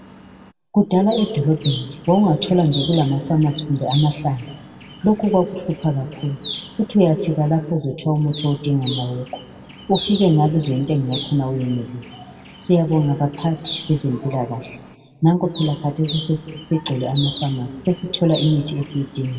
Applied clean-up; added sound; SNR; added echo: none; Bird; 11 dB; reverberation time 1.3 s.